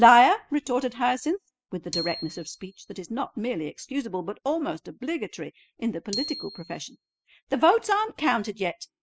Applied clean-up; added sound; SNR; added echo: classical method spectral subtraction.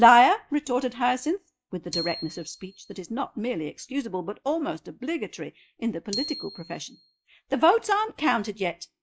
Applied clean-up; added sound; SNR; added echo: classical method log-MMSE.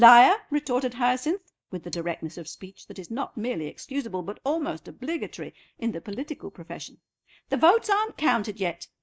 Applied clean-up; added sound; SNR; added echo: neural mask model DeepFilterNet 3.